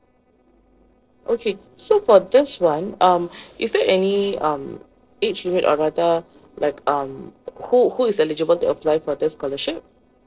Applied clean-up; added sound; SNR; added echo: neural separator model SepFormer DNS4.